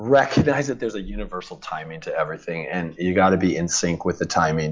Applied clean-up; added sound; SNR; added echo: classical method log-MMSE.